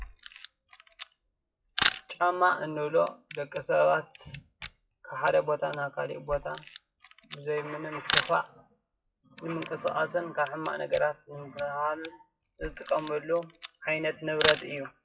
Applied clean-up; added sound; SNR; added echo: classical method WPE with log-MMSE.